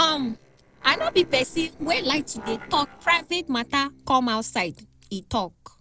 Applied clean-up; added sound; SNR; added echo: neural separator model SepFormer DNS4.